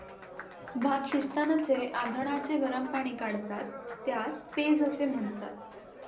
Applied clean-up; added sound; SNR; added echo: none; Applause; 12 dB; reverberation time 0.5 s.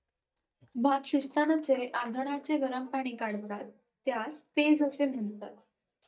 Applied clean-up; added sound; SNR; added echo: neural mask model DeepFilterNet 3.